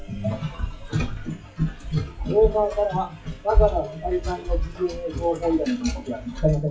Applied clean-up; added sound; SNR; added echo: classical method WPE with log-MMSE.